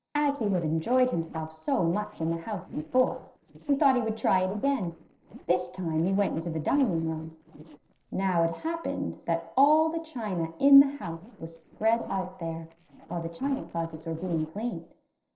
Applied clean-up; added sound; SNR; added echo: neural separator model SepFormer DNS4.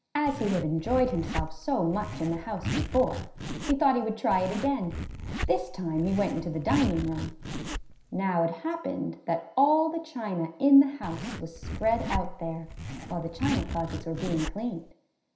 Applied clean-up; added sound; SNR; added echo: none; Zipper (clothing); 7 dB; reverberation time 0.5 s.